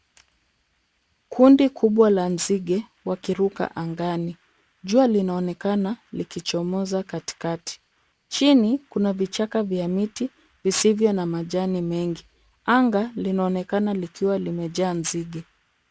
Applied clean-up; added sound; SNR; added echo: none; none; none; none.